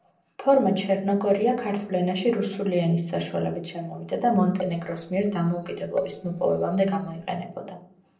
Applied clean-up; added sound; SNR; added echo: neural separator model SepFormer DNS4.